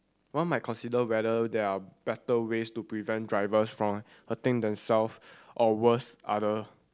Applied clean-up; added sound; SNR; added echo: none; none; none; none.